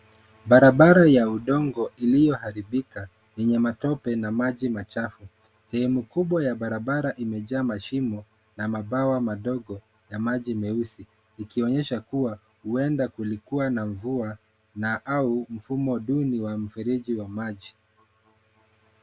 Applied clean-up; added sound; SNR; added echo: none; none; none; none.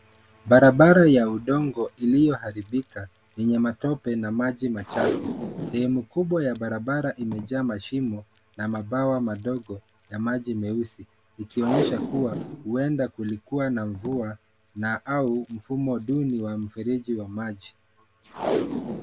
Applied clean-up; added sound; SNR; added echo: none; Packing tape, duct tape; 11 dB; none.